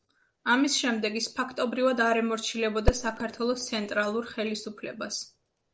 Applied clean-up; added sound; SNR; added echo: neural separator model SepFormer DNS4.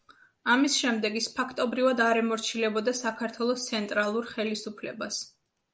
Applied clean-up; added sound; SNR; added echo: none; none; none; none.